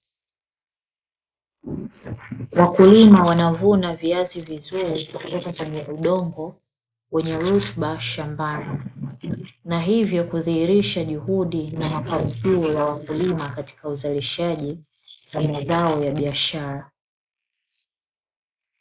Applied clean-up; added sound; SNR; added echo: neural mask model Resemble Enhance denoiser.